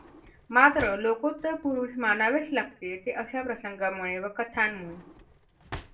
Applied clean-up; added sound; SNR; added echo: none; Drawer open or close; 20 dB; reverberation time 0.3 s.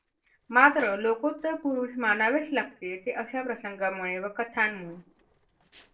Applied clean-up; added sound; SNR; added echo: neural separator model SepFormer DNS4.